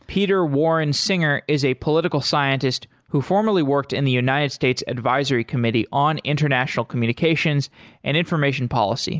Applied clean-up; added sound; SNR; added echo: none; none; none; none.